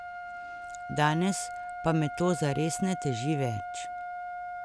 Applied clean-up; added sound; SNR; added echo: none; Trumpet; 7 dB; none.